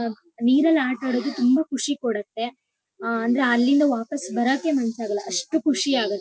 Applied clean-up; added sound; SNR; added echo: none; none; none; none.